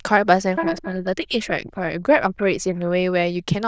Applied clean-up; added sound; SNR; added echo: neural diffusion model UNIVERSE++.